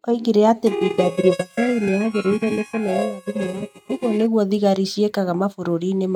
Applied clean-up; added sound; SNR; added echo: neural mask model RNNoise.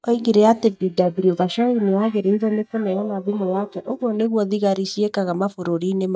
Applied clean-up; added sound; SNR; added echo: neural mask model DeepFilterNet 3.